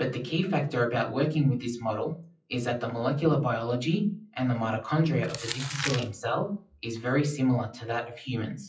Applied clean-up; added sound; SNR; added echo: classical method WPE with log-MMSE.